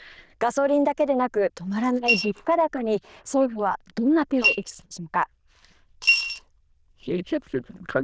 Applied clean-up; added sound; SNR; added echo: neural diffusion model UNIVERSE++.